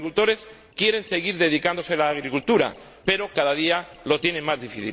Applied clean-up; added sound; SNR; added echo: neural separator model SepFormer DNS4.